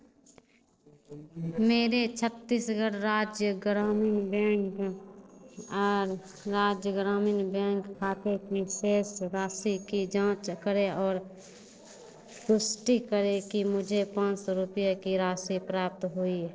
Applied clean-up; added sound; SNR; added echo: neural separator model SepFormer DNS4.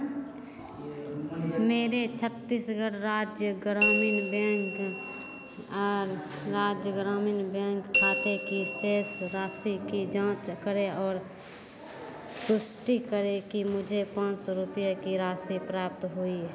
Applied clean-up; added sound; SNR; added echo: none; Bell; 0 dB; none.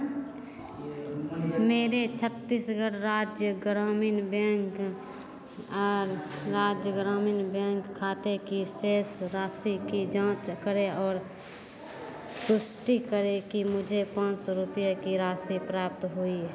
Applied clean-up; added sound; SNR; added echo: none; none; none; none.